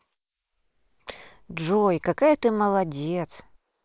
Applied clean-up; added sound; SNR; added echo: neural mask model Resemble Enhance denoiser.